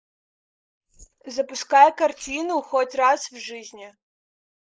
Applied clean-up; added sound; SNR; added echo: neural mask model Resemble Enhance denoiser.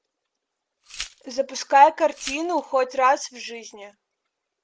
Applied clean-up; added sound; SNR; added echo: none; Glass; 17 dB; none.